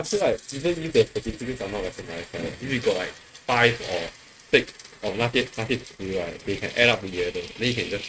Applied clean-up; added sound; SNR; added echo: neural mask model RNNoise.